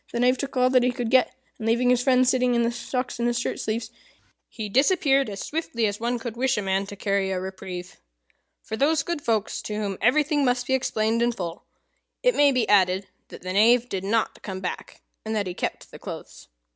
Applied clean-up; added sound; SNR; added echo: none; none; none; none.